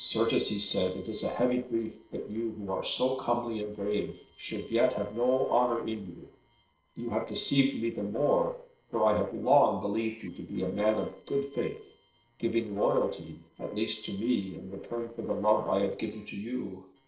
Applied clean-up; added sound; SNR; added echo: neural separator model SepFormer DNS4.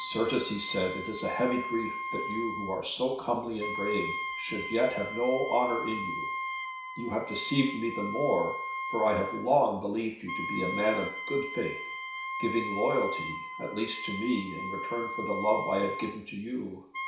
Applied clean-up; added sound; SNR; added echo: none; Wind instrument, woodwind instrument; 6 dB; reverberation time 0.6 s.